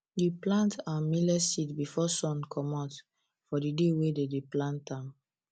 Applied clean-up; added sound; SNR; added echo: none; none; none; none.